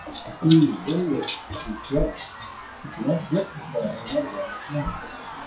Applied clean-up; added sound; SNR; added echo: classical method WPE with log-MMSE.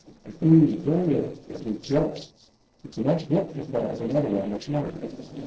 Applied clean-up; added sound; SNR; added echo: neural separator model SepFormer DNS4.